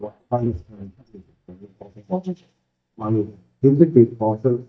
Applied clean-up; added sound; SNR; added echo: neural mask model DeepFilterNet 3.